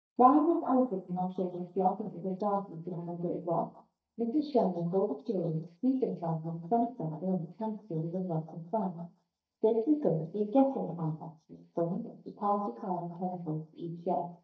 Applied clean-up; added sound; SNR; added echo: neural mask model DeepFilterNet 3.